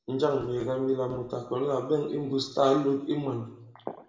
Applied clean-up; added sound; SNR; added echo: none; none; none; reverberation time 0.7 s.